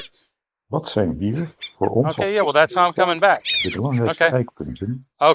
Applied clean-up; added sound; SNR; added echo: neural mask model Resemble Enhance denoiser.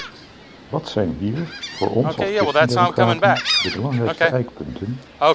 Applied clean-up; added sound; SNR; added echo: none; Gull, seagull; -2 dB; none.